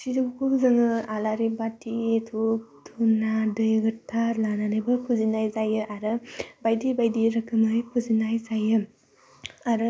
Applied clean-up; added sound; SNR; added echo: none; none; none; none.